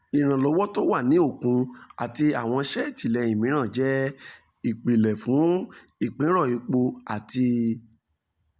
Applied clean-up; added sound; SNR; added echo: none; none; none; none.